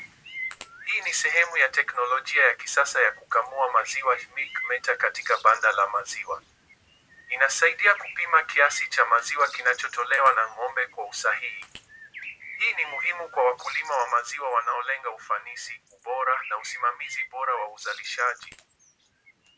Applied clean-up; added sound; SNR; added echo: none; Bird; 17 dB; none.